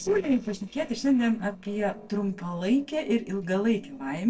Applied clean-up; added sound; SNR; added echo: neural separator model SepFormer DNS4.